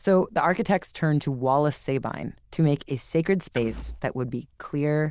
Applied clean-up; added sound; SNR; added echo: neural diffusion model UNIVERSE++.